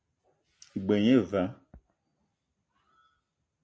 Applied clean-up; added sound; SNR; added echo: none; none; none; none.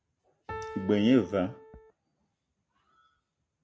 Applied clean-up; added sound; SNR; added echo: none; Piano; 11 dB; none.